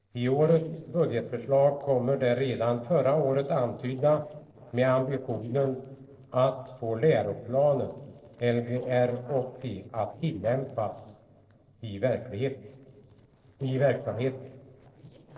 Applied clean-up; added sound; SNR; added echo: neural separator model SepFormer DNS4.